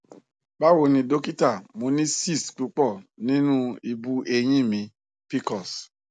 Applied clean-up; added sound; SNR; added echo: none; none; none; none.